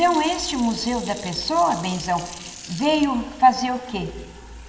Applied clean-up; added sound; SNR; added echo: none; Fill (with liquid) / Sink (filling or washing); 17 dB; reverberation time 2.2 s.